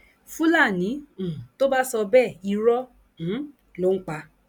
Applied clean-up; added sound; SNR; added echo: none; none; none; none.